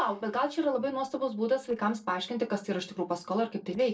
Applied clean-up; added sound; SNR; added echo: neural separator model SepFormer DNS4.